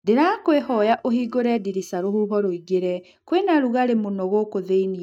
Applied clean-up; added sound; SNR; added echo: neural mask model DeepFilterNet 3.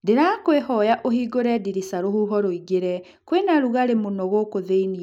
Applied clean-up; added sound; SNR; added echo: none; none; none; none.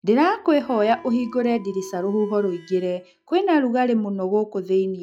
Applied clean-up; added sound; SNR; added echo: classical method log-MMSE.